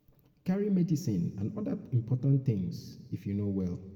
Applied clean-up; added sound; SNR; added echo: none; none; none; reverberation time 1.4 s.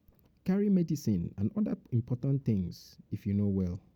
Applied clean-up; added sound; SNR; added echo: none; none; none; none.